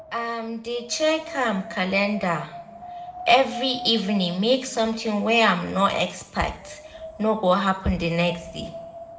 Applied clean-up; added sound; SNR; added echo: none; Wind; 16 dB; reverberation time 0.8 s.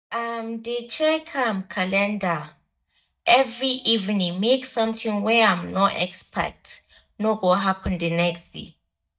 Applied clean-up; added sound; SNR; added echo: neural mask model DeepFilterNet 3.